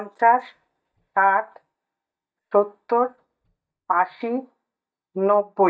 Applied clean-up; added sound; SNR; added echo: neural mask model DeepFilterNet 3.